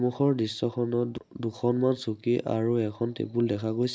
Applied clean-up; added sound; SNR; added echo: none; none; none; none.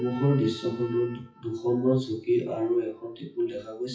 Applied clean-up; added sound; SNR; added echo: classical method WPE with log-MMSE.